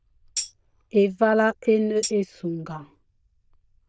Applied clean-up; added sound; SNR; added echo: neural diffusion model UNIVERSE++.